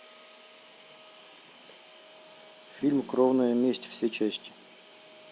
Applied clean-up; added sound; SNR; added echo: none; Piano; 19 dB; none.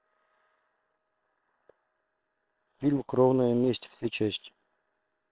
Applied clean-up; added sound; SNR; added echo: neural separator model SepFormer WHAM!.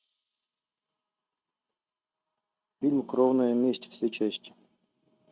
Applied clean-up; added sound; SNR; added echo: neural mask model RNNoise.